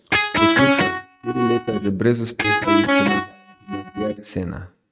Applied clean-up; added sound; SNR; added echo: neural mask model RNNoise.